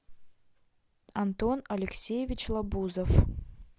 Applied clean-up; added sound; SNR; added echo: none; none; none; none.